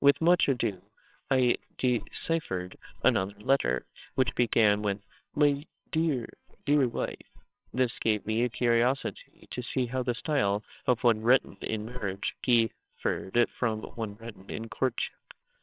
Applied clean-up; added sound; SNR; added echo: neural separator model SepFormer WHAMR!.